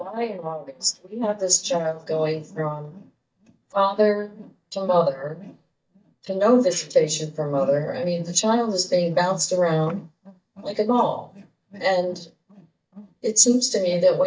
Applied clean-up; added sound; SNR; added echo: neural mask model DeepFilterNet 3.